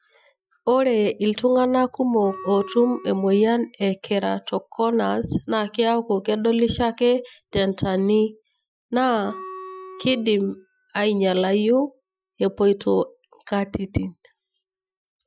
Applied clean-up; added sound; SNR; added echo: classical method Wiener filter.